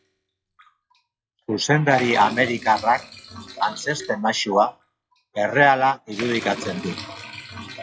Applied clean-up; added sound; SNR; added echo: classical method log-MMSE.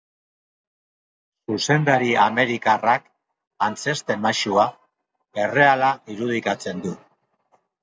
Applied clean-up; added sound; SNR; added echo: none; none; none; none.